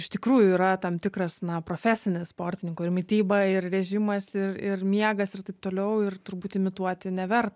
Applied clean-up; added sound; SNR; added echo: none; none; none; none.